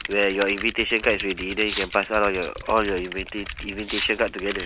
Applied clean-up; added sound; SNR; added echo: none; Typing + Cutlery, silverware; 11 dB; none.